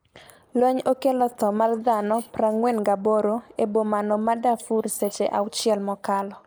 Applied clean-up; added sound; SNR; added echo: neural mask model Resemble Enhance denoiser.